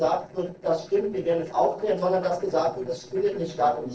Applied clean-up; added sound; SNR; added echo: neural separator model SepFormer DNS4.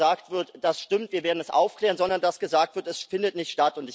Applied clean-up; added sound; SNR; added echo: none; none; none; none.